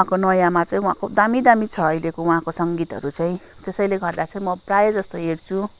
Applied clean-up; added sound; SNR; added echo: none; none; none; none.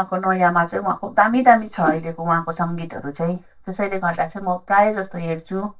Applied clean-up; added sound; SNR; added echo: neural mask model DeepFilterNet 3.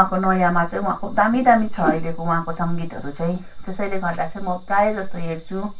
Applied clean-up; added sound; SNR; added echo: none; Whoosh, swoosh, swish; 9 dB; reverberation time 0.2 s.